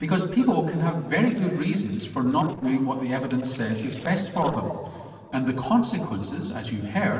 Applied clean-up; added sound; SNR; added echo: neural separator model SepFormer DNS4.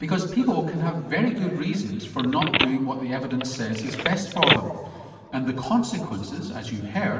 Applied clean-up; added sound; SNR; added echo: none; Telephone; 3 dB; reverberation time 2.3 s.